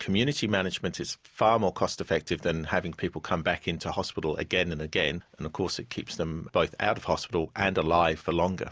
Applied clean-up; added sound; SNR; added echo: none; none; none; none.